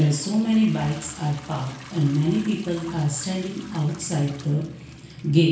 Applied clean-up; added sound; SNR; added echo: none; Trickle, dribble / Toilet flush / Hiss; 20 dB; reverberation time 0.6 s.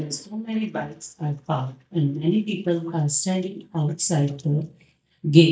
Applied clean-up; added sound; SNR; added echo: neural mask model DeepFilterNet 3.